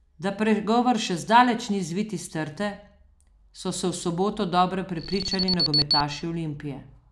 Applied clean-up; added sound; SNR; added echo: none; Alarm; 1 dB; none.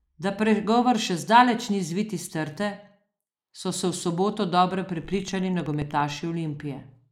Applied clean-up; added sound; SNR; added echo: neural mask model Resemble Enhance denoiser.